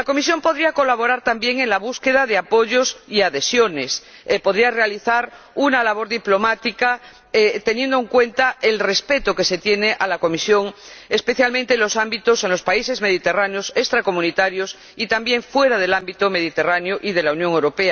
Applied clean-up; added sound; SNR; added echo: none; none; none; none.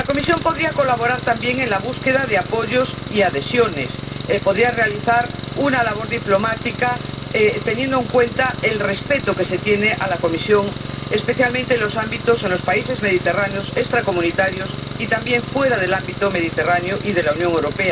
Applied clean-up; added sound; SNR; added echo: none; Engine; 8 dB; reverberation time 0.4 s.